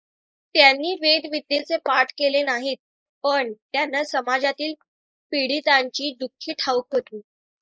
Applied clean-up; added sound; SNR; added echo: neural mask model Resemble Enhance denoiser.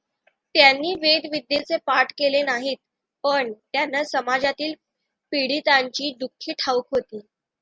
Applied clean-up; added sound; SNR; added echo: none; none; none; none.